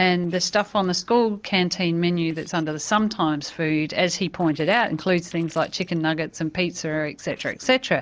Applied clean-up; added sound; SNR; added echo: neural separator model SepFormer DNS4.